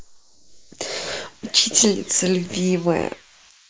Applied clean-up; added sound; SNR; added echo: neural mask model Resemble Enhance denoiser.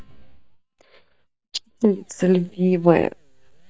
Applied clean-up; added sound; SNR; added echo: neural mask model DeepFilterNet 3.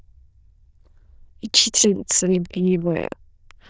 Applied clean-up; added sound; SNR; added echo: neural diffusion model UNIVERSE++.